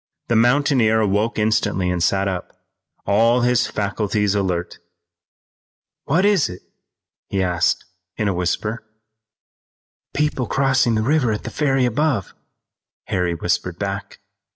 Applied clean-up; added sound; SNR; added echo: none; none; none; none.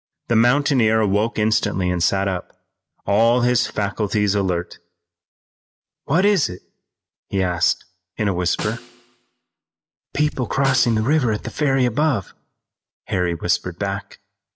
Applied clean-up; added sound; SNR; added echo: none; Snare drum; 15 dB; none.